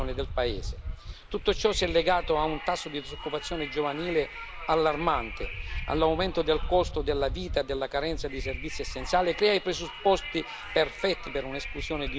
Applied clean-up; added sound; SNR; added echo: none; Wind; 7 dB; none.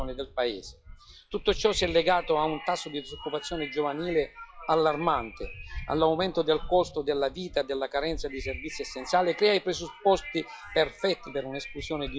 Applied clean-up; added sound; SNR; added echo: classical method log-MMSE.